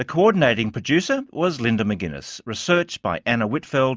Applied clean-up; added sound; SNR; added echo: none; none; none; none.